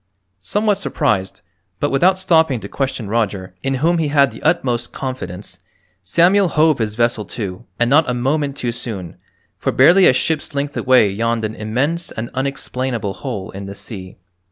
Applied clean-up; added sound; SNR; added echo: none; none; none; none.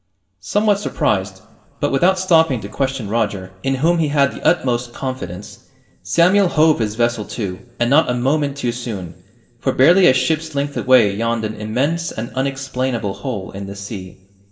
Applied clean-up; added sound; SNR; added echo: none; none; none; reverberation time 1.2 s.